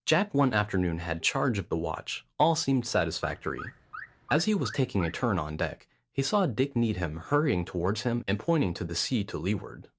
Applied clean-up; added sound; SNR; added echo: none; Alarm / Car; 16 dB; none.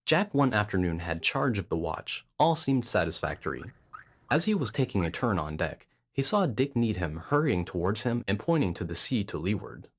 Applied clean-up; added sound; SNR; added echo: neural separator model SepFormer DNS4.